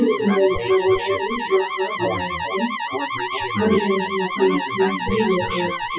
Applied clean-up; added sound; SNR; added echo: classical method WPE with log-MMSE.